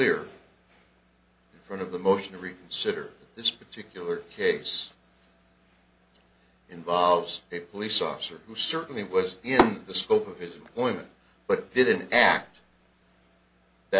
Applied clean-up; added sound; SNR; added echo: none; none; none; none.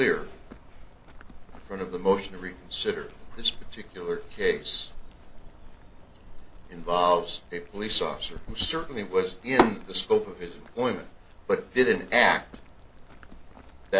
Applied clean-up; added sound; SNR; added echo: none; Dog + Boiling; 13 dB; none.